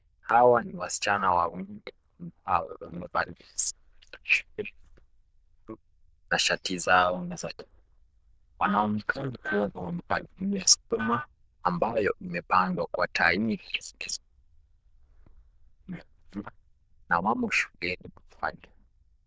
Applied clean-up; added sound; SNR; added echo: neural diffusion model UNIVERSE++.